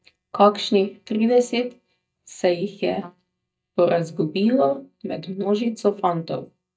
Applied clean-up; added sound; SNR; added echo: neural mask model DeepFilterNet 3.